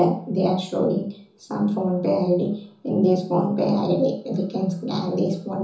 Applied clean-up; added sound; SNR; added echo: none; none; none; reverberation time 0.7 s.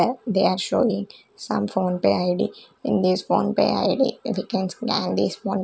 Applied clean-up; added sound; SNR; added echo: none; none; none; none.